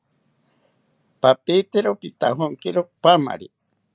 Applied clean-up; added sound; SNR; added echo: none; none; none; none.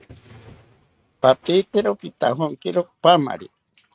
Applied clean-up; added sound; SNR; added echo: neural mask model RNNoise.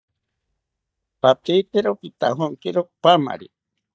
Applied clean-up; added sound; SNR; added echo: neural mask model DeepFilterNet 3.